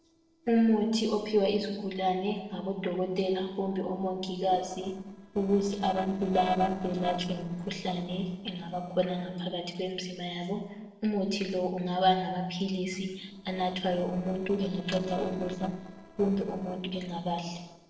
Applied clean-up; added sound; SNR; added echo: neural separator model SepFormer DNS4.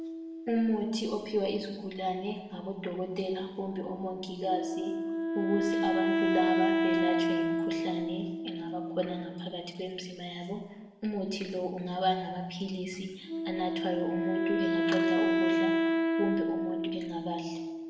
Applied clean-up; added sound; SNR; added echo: none; Wind instrument, woodwind instrument; -2 dB; reverberation time 1.0 s.